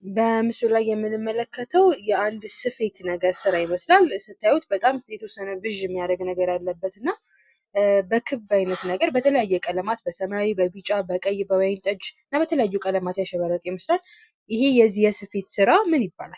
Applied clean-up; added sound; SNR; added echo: none; none; none; none.